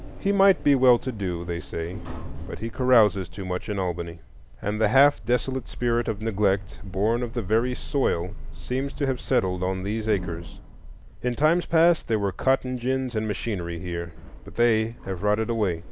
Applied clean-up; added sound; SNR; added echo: none; Sliding door; 11 dB; none.